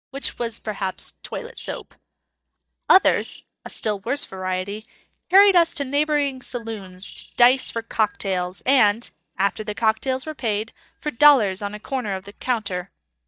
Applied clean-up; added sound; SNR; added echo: neural mask model DeepFilterNet 3.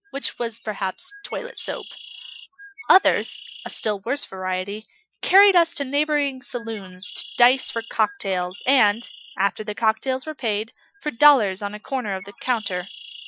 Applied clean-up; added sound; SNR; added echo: classical method Wiener filter.